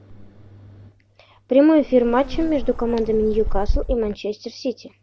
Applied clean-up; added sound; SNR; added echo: none; Insect; 3 dB; none.